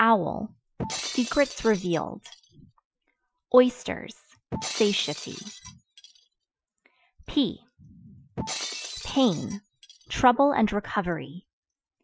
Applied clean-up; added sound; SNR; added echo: classical method Wiener filter.